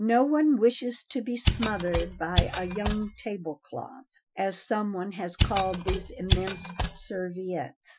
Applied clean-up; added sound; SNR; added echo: classical method Wiener filter.